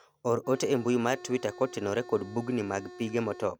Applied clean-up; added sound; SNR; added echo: none; Organ; 17 dB; none.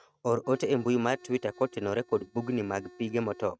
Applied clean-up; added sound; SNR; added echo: neural mask model RNNoise.